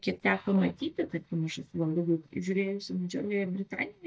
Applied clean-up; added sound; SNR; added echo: neural mask model DeepFilterNet 3.